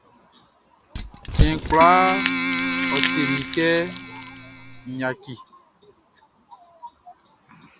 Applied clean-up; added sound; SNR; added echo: none; Keyboard (musical) + Crumpling, crinkling / Crushing; -1 dB; none.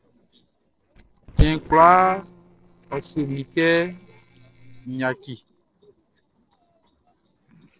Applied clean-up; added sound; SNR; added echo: neural separator model SepFormer DNS4.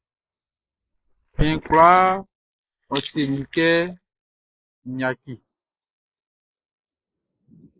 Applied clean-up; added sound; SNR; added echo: neural mask model Resemble Enhance denoiser.